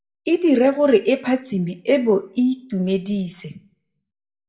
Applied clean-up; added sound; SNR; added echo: none; none; none; reverberation time 0.4 s.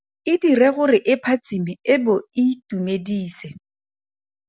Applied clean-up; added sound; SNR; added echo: none; none; none; none.